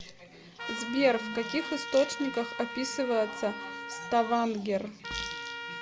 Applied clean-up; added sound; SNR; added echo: none; Trumpet; 9 dB; none.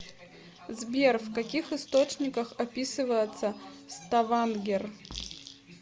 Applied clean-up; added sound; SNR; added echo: none; none; none; none.